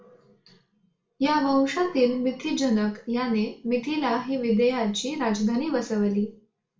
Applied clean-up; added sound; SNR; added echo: none; none; none; reverberation time 0.3 s.